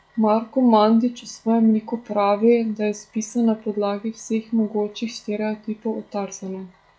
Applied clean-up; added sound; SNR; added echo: classical method log-MMSE.